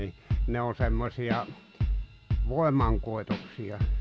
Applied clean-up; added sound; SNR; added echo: none; Drum / Drum kit; -2 dB; none.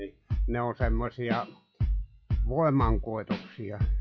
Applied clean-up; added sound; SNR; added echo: classical method log-MMSE.